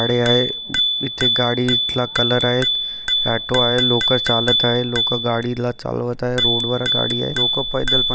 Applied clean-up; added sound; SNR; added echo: none; Bicycle bell; 0 dB; none.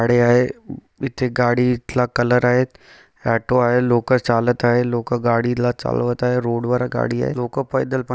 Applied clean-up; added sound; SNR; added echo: none; none; none; none.